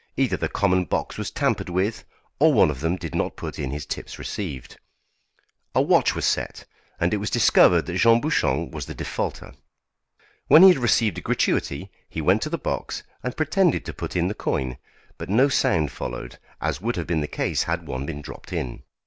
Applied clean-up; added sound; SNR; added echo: none; none; none; none.